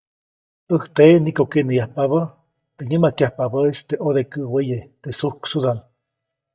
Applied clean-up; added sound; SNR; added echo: neural mask model DeepFilterNet 3.